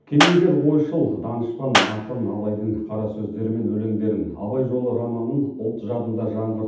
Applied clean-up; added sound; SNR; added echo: none; Clapping; 2 dB; reverberation time 0.8 s.